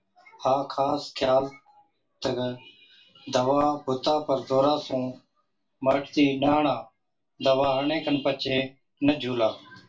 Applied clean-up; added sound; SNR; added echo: none; none; none; reverberation time 0.2 s.